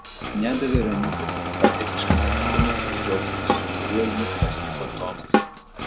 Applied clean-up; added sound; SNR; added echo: none; Engine starting + Drum kit; -5 dB; none.